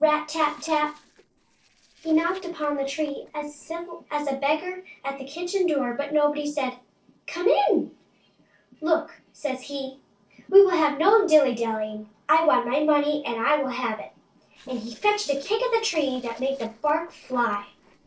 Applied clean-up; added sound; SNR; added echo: neural separator model SepFormer DNS4.